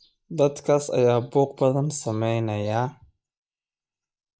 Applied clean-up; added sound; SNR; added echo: neural mask model Resemble Enhance denoiser.